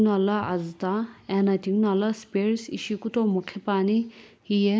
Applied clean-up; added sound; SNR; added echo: none; none; none; none.